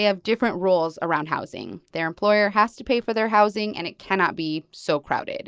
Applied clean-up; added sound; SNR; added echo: none; none; none; none.